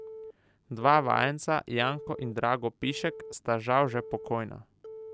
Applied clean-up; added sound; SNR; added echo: none; Telephone; 16 dB; none.